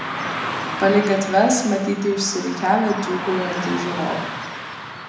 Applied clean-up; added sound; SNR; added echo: none; Car passing by / Traffic noise, roadway noise; 7 dB; reverberation time 0.9 s.